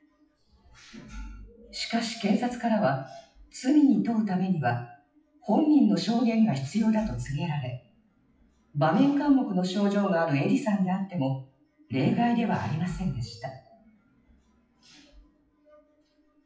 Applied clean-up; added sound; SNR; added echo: classical method WPE with log-MMSE.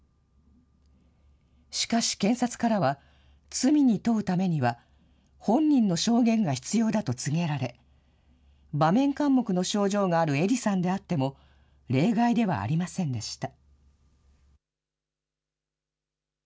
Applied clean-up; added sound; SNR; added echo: none; none; none; none.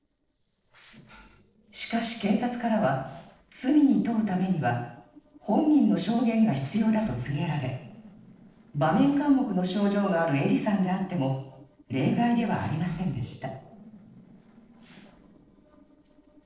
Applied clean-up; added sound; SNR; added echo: neural separator model SepFormer DNS4.